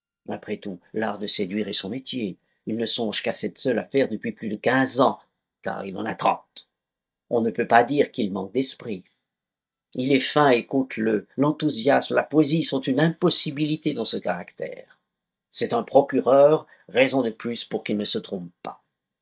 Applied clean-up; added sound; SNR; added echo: neural mask model DeepFilterNet 3.